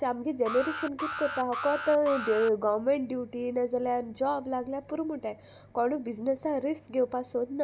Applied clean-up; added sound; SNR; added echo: none; Alarm; 9 dB; none.